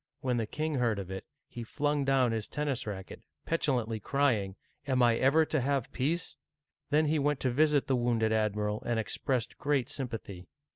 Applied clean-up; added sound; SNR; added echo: none; none; none; none.